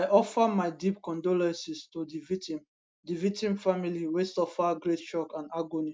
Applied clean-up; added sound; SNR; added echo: none; none; none; none.